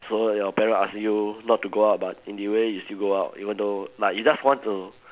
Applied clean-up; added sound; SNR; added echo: none; none; none; none.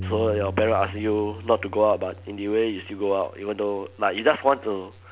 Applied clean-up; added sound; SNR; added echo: none; Bass guitar; 13 dB; none.